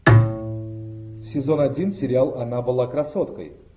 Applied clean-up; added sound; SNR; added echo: none; Bowed string instrument; 0 dB; none.